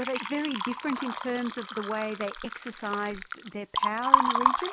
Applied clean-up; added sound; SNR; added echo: none; Liquid; -4 dB; none.